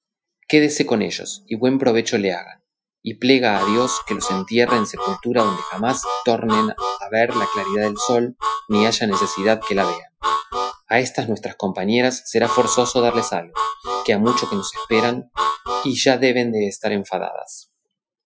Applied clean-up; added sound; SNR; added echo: classical method Wiener filter.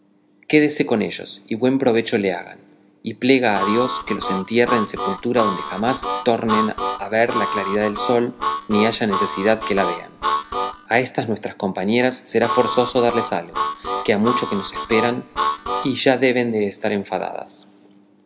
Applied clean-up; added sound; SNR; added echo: none; Harmonica; 4 dB; none.